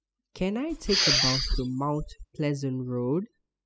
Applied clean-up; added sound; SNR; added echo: classical method spectral subtraction.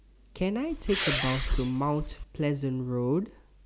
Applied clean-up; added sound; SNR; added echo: none; Respiratory sounds; -3 dB; none.